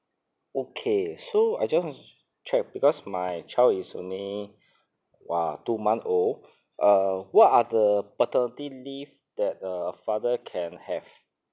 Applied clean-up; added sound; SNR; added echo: none; none; none; none.